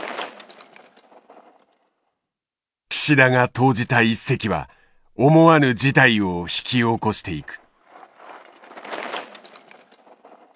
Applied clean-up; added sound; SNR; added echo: none; Bicycle; 20 dB; none.